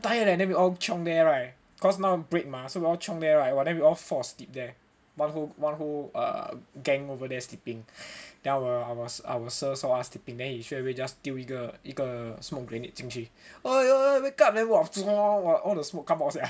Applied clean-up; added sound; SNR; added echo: none; none; none; none.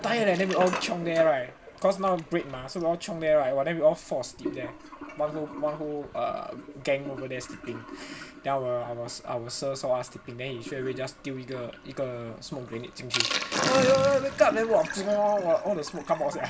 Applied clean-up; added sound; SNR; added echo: none; Sink (filling or washing); 9 dB; none.